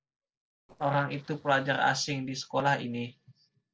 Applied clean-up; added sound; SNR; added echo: neural separator model SepFormer DNS4.